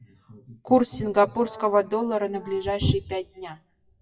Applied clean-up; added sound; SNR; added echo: classical method WPE with log-MMSE.